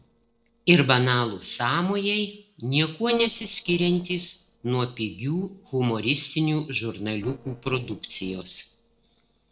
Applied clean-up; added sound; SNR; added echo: neural separator model SepFormer DNS4.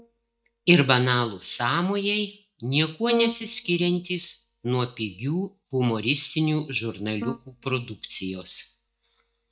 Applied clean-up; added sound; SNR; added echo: neural mask model DeepFilterNet 3.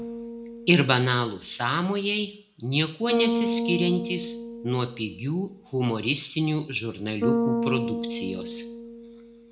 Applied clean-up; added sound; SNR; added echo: none; Bass guitar; 4 dB; reverberation time 0.3 s.